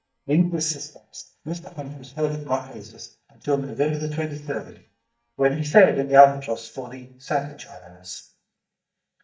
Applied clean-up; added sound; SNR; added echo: neural mask model DeepFilterNet 3.